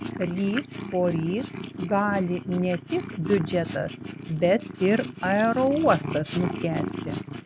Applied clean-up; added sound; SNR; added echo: none; Purr; 8 dB; none.